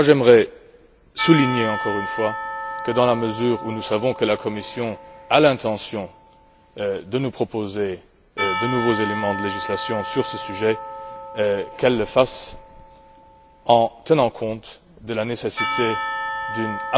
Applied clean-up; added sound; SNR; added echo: none; Church bell / Percussion; 9 dB; none.